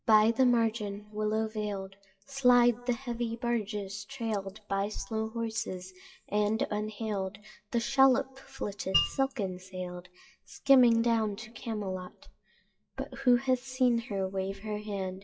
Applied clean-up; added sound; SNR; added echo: classical method WPE with log-MMSE.